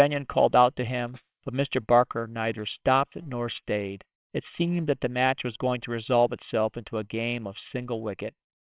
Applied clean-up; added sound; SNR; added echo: neural separator model SepFormer WHAMR!.